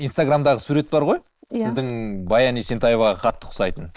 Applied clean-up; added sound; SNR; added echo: neural mask model Resemble Enhance denoiser.